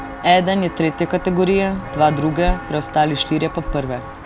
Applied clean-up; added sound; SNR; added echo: none; Walk, footsteps; 10 dB; none.